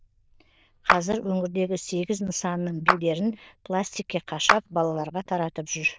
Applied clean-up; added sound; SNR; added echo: neural diffusion model UNIVERSE++.